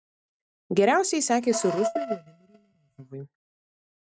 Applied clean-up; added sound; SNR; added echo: neural mask model RNNoise.